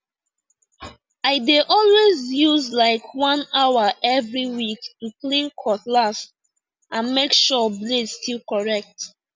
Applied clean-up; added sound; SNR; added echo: none; none; none; none.